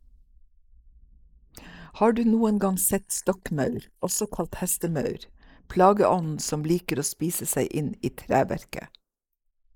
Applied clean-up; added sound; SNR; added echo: neural mask model Resemble Enhance denoiser.